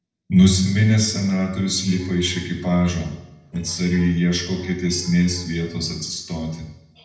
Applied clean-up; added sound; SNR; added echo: neural separator model SepFormer DNS4.